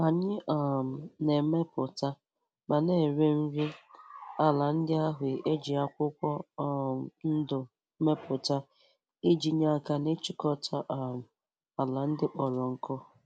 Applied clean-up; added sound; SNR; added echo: none; none; none; none.